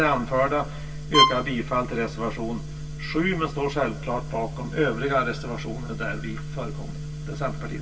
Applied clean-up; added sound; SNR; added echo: none; Bowed string instrument; -3 dB; reverberation time 0.2 s.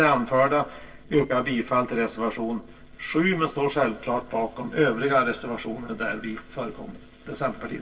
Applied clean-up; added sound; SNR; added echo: neural separator model SepFormer DNS4.